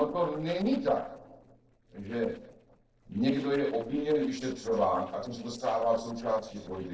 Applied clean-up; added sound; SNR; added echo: neural separator model SepFormer DNS4.